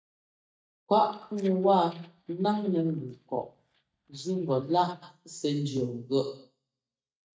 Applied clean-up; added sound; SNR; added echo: neural mask model DeepFilterNet 3.